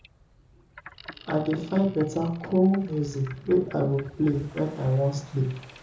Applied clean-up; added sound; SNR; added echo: none; Boat, Water vehicle; 18 dB; reverberation time 0.6 s.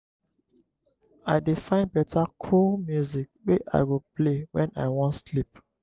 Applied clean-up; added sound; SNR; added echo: none; none; none; none.